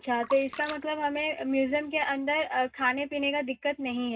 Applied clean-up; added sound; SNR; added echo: none; Splash, splatter; 16 dB; reverberation time 0.2 s.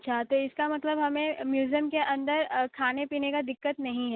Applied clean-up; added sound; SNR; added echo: none; none; none; none.